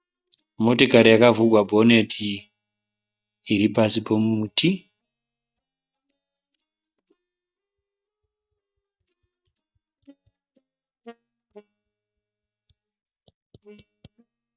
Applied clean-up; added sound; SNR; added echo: neural mask model DeepFilterNet 3.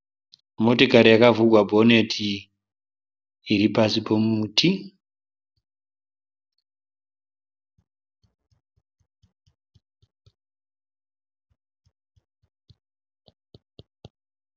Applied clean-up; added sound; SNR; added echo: none; none; none; none.